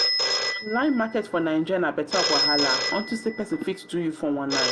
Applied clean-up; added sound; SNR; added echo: none; Telephone; 1 dB; none.